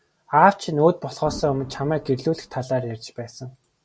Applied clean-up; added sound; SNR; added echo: none; Organ; 16 dB; none.